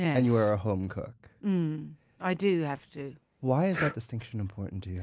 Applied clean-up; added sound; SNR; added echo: neural mask model Resemble Enhance denoiser.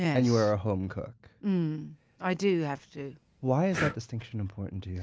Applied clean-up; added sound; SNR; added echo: none; Breathing; 12 dB; none.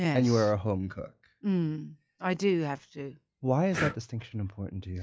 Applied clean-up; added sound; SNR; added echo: classical method log-MMSE.